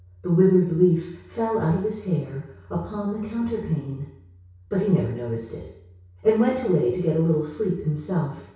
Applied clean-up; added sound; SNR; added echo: none; none; none; reverberation time 0.6 s.